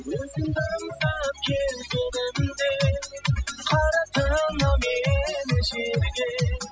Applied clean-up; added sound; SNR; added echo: classical method spectral subtraction.